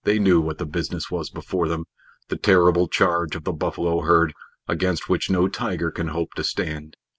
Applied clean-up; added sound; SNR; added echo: none; none; none; none.